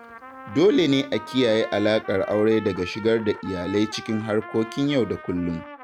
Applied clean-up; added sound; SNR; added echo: none; Trumpet; 16 dB; none.